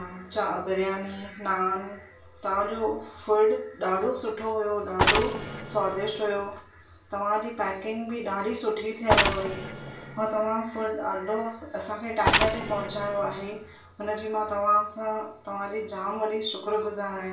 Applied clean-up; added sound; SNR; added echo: none; Mechanisms; 0 dB; reverberation time 0.3 s.